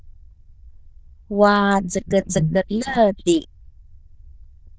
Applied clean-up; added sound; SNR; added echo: neural diffusion model UNIVERSE++.